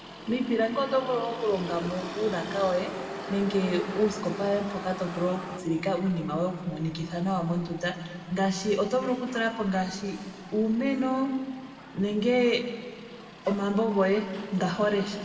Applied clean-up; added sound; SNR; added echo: none; Motor vehicle (road); 13 dB; reverberation time 1.9 s.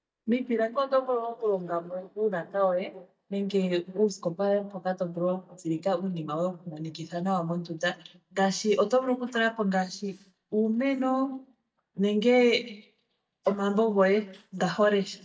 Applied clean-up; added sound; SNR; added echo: neural mask model DeepFilterNet 3.